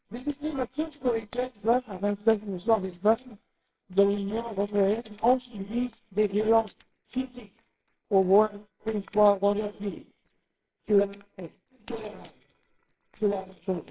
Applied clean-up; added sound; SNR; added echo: neural separator model SepFormer WHAMR!.